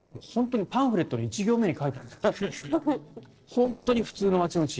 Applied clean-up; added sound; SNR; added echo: neural separator model SepFormer DNS4.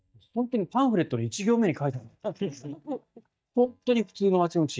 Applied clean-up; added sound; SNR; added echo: neural mask model DeepFilterNet 3.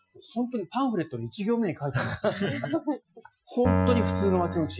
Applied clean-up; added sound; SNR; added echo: classical method Wiener filter.